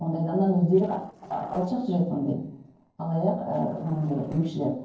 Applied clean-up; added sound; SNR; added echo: neural separator model SepFormer DNS4.